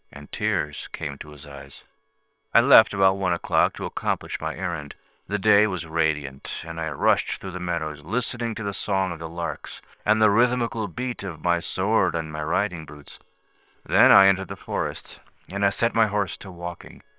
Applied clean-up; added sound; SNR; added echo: neural separator model SepFormer WHAM!.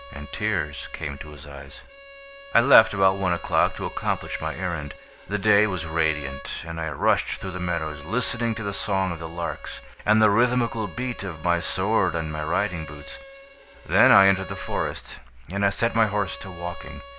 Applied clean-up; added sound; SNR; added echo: none; Bowed string instrument; 17 dB; none.